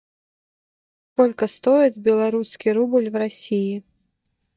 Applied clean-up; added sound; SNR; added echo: neural mask model DeepFilterNet 3.